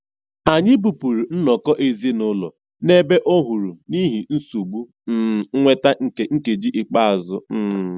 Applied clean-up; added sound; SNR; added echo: none; none; none; none.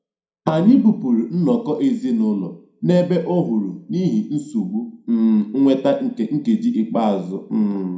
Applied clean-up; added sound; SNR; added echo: none; none; none; reverberation time 0.4 s.